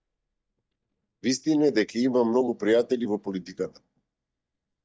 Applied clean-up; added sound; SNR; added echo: neural mask model DeepFilterNet 3.